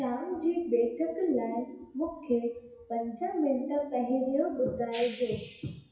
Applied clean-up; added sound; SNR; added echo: classical method WPE with log-MMSE.